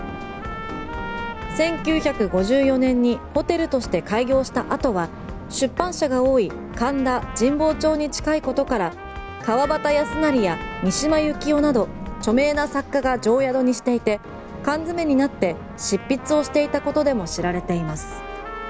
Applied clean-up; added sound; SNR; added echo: none; Trumpet + Run; 13 dB; none.